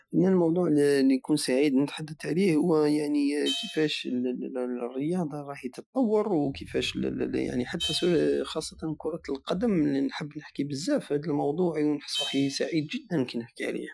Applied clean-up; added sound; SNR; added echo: classical method Wiener filter.